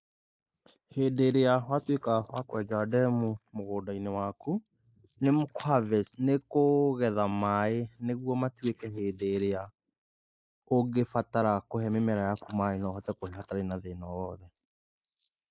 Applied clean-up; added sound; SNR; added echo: neural mask model Resemble Enhance denoiser.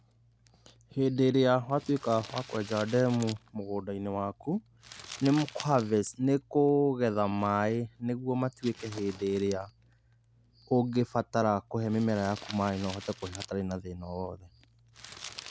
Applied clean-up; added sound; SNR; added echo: none; Crumpling, crinkling; 19 dB; none.